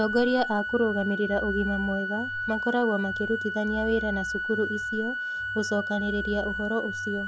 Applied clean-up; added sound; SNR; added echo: none; Organ; 4 dB; none.